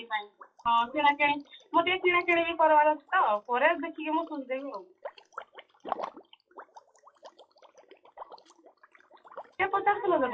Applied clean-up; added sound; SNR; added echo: classical method WPE with log-MMSE.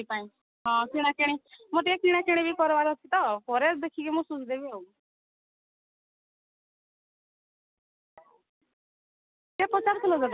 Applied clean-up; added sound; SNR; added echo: none; none; none; none.